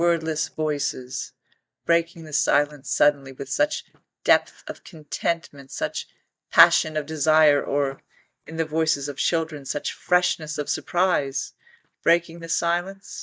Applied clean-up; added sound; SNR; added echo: neural mask model DeepFilterNet 3.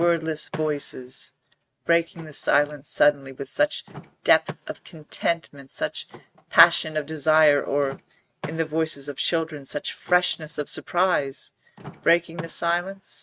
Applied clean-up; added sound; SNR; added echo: neural mask model RNNoise.